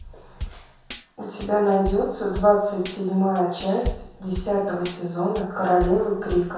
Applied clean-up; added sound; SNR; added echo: none; Drum / Drum kit; 13 dB; reverberation time 0.7 s.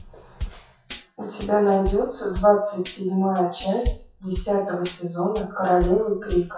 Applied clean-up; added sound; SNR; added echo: classical method WPE with log-MMSE.